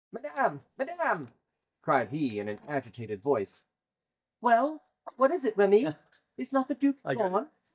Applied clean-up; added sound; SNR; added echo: neural mask model DeepFilterNet 3.